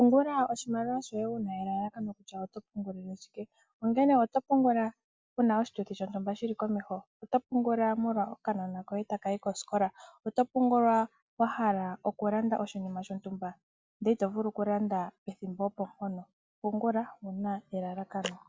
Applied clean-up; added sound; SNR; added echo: none; none; none; none.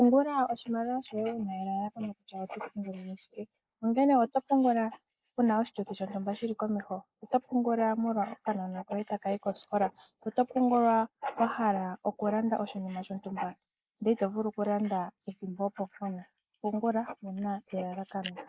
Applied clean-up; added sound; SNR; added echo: neural mask model Resemble Enhance denoiser.